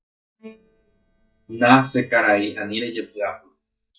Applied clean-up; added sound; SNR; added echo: neural mask model DeepFilterNet 3.